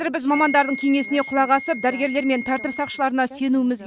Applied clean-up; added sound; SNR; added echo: neural mask model RNNoise.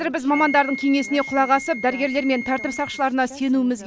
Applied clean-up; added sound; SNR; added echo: none; Wind instrument, woodwind instrument; 12 dB; none.